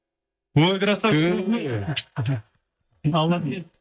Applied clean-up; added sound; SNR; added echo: neural mask model DeepFilterNet 3.